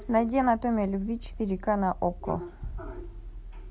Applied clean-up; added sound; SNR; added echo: none; none; none; none.